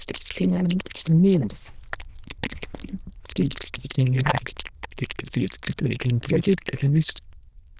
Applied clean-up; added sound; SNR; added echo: neural diffusion model UNIVERSE++.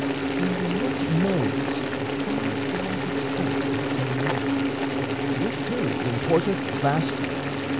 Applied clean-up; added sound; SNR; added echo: none; Insect + Boiling; -3 dB; none.